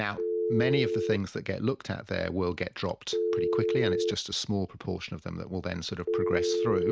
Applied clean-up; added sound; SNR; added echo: neural mask model RNNoise.